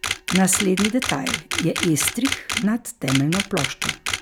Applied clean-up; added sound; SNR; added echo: none; Camera; 4 dB; none.